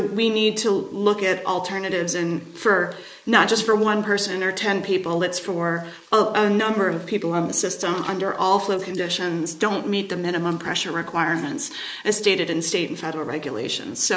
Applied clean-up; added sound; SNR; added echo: neural mask model Resemble Enhance denoiser.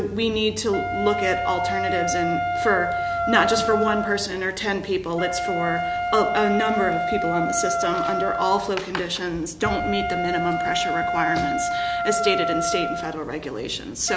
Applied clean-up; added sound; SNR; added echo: none; Wind instrument, woodwind instrument; 1 dB; none.